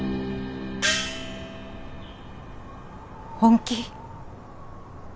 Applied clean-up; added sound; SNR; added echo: none; Gong; 2 dB; none.